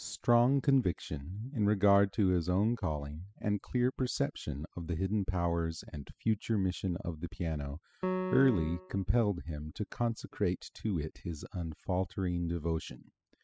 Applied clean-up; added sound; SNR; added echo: classical method spectral subtraction.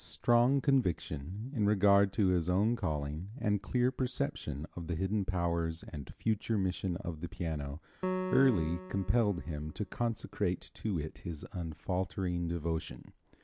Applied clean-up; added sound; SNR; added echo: none; Piano; 10 dB; none.